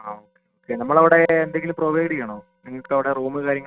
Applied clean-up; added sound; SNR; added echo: neural mask model RNNoise.